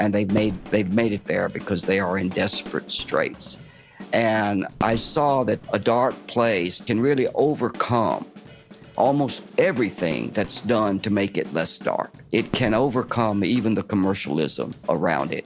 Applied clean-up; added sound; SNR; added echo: none; Drum kit + Fireworks; 16 dB; none.